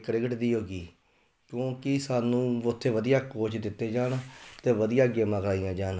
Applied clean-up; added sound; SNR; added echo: none; none; none; none.